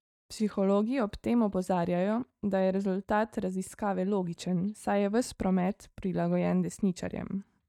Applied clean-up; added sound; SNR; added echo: neural mask model DeepFilterNet 3.